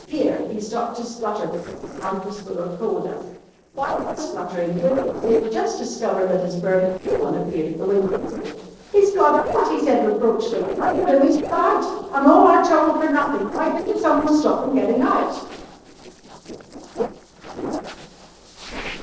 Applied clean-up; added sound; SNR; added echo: neural separator model SepFormer DNS4.